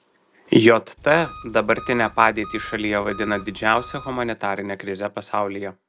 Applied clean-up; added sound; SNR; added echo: none; Engine; 17 dB; none.